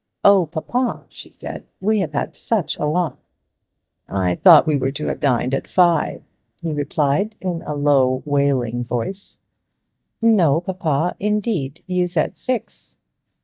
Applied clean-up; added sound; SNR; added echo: neural mask model DeepFilterNet 3.